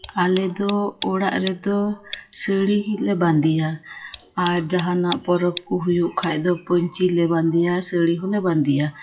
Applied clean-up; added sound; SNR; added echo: classical method WPE with log-MMSE.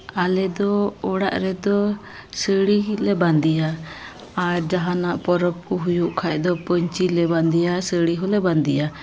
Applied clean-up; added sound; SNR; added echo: none; none; none; none.